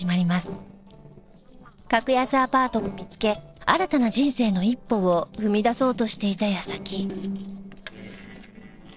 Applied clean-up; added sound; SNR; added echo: neural separator model SepFormer DNS4.